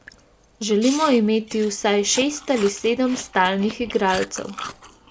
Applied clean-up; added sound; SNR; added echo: none; Chewing, mastication; 15 dB; none.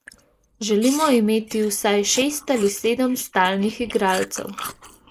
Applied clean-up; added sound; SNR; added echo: neural mask model Resemble Enhance denoiser.